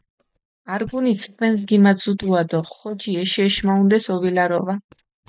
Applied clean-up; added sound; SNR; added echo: neural mask model DeepFilterNet 3.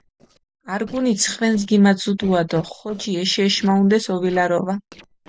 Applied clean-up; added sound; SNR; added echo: neural separator model SepFormer DNS4.